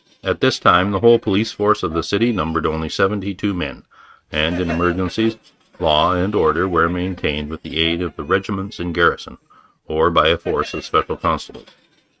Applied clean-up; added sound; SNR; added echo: neural mask model RNNoise.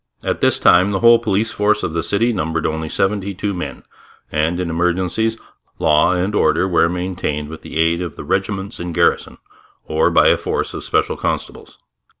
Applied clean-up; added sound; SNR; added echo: none; none; none; none.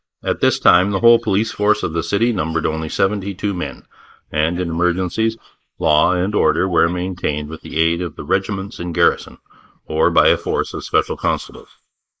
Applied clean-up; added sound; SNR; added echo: neural mask model Resemble Enhance denoiser.